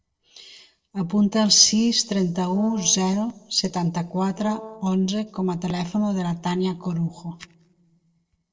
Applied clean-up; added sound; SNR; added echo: neural separator model SepFormer DNS4.